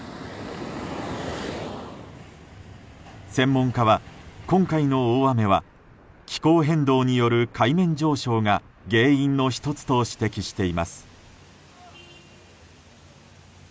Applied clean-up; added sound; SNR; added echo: none; none; none; none.